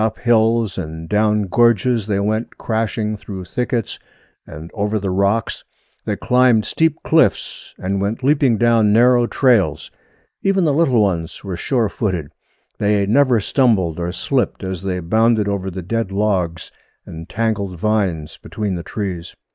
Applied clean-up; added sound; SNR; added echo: neural mask model Resemble Enhance denoiser.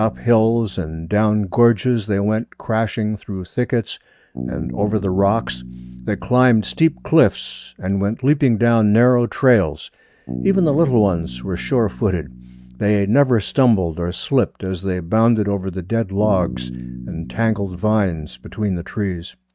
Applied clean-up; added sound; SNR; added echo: neural mask model RNNoise.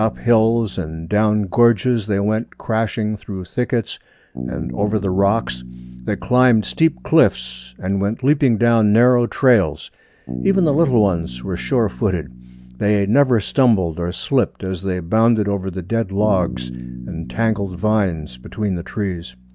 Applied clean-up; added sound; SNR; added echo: none; Bass guitar; 15 dB; none.